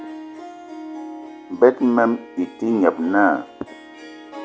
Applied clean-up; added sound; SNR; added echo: none; Harp; 16 dB; none.